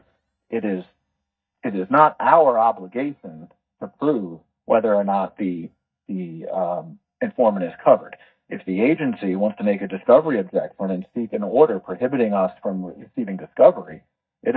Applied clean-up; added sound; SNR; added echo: neural mask model DeepFilterNet 3.